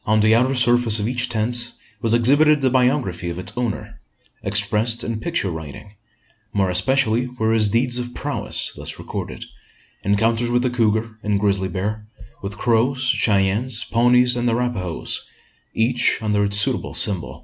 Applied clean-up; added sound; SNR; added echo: none; none; none; none.